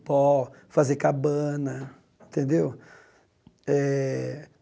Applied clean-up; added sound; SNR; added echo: none; none; none; none.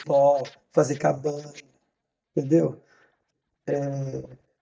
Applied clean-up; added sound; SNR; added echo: neural mask model DeepFilterNet 3.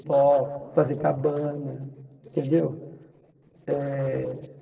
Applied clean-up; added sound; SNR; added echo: neural separator model SepFormer DNS4.